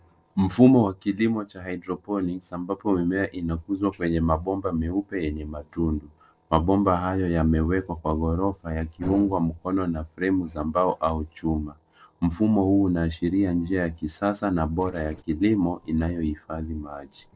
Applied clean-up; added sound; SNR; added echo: neural separator model SepFormer DNS4.